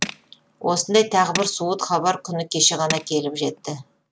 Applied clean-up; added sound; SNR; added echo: none; Tools; 12 dB; none.